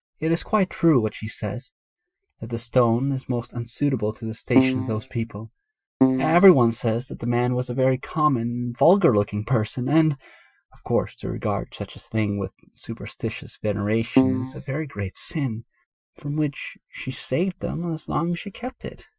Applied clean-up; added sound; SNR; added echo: classical method Wiener filter.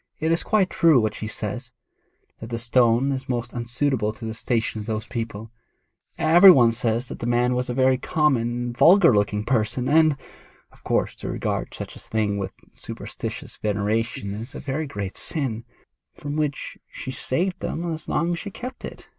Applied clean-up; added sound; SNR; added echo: neural mask model Resemble Enhance denoiser.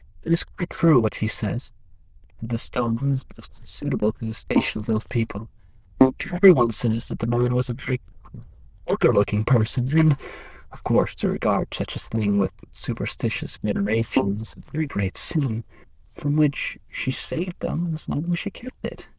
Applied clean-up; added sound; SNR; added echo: neural diffusion model UNIVERSE++.